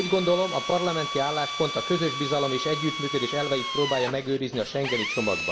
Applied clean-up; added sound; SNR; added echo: none; Drill; 5 dB; reverberation time 0.3 s.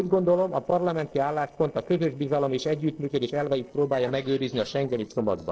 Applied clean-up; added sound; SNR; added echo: neural separator model SepFormer DNS4.